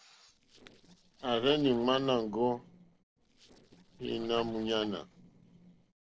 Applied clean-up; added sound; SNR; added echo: neural separator model SepFormer DNS4.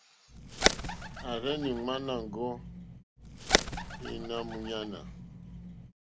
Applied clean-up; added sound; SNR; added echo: none; Bird; -3 dB; none.